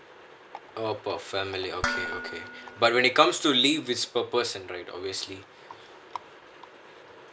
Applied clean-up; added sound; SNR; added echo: none; Dishes, pots, and pans; 8 dB; none.